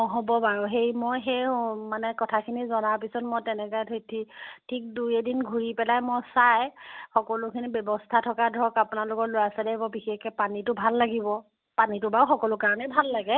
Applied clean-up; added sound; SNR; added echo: none; none; none; none.